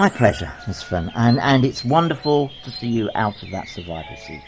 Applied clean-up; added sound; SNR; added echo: none; Bird vocalization, bird call, bird song; 18 dB; none.